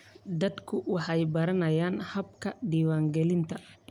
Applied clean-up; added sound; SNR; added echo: none; none; none; none.